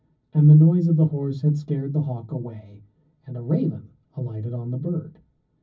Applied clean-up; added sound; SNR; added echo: none; none; none; reverberation time 0.4 s.